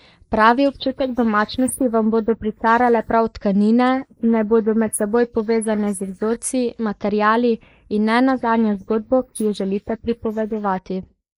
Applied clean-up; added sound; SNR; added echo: neural mask model Resemble Enhance denoiser.